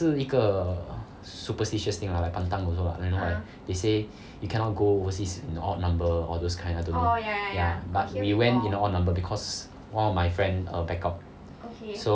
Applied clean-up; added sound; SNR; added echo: none; none; none; none.